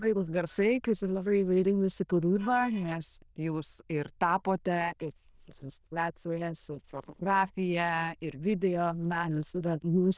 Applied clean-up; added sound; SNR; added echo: neural diffusion model UNIVERSE++.